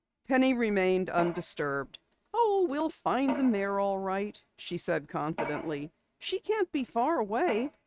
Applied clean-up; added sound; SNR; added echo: neural mask model RNNoise.